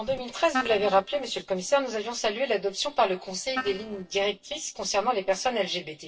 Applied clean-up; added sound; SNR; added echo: neural separator model SepFormer DNS4.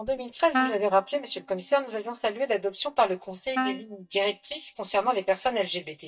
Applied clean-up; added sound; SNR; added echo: neural mask model DeepFilterNet 3.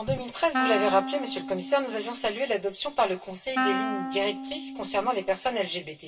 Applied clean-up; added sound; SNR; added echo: none; Wind instrument, woodwind instrument; 5 dB; reverberation time 0.1 s.